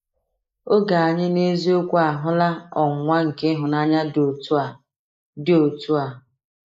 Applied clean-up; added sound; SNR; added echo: neural mask model Resemble Enhance denoiser.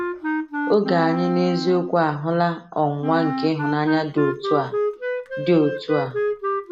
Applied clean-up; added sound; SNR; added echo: none; Wind instrument, woodwind instrument; 4 dB; none.